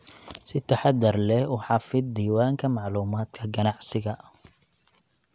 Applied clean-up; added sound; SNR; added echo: none; none; none; none.